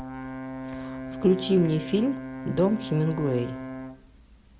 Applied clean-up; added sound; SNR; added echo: none; Brass instrument; 9 dB; none.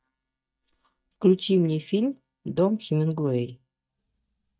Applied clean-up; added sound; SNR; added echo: neural mask model DeepFilterNet 3.